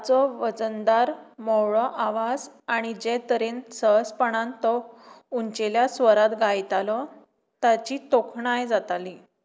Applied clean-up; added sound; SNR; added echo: none; none; none; none.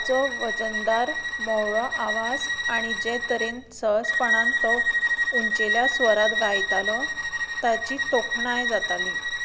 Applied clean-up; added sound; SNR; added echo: none; Bowed string instrument; -1 dB; none.